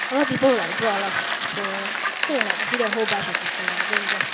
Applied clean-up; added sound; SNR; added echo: none; Bicycle; -2 dB; reverberation time 1.8 s.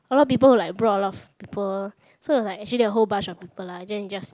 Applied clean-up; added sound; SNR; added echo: none; none; none; none.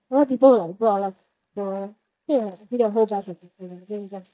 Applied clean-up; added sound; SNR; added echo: neural mask model DeepFilterNet 3.